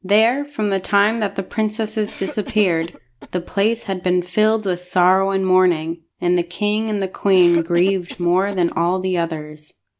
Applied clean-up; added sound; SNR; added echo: none; Cough; 20 dB; none.